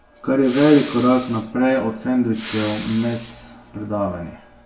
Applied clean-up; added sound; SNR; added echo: none; Respiratory sounds; 9 dB; reverberation time 0.1 s.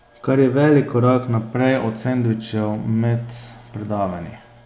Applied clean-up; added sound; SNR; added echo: none; none; none; none.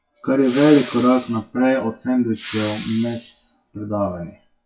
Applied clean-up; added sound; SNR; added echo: classical method WPE with log-MMSE.